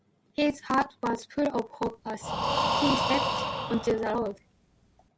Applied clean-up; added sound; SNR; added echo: none; Breathing; 0 dB; none.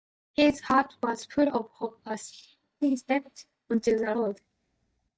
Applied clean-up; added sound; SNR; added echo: neural mask model DeepFilterNet 3.